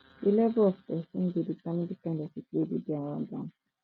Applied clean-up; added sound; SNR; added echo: none; none; none; none.